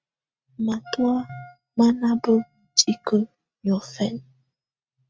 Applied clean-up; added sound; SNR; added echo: neural mask model RNNoise.